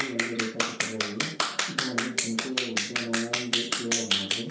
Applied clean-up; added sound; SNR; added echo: none; Clapping; -4 dB; reverberation time 0.7 s.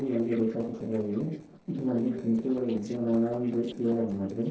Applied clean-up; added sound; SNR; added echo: neural separator model SepFormer DNS4.